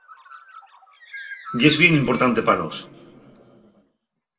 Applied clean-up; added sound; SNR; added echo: none; Bird; 19 dB; reverberation time 1.8 s.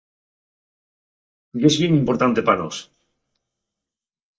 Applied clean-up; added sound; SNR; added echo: neural mask model DeepFilterNet 3.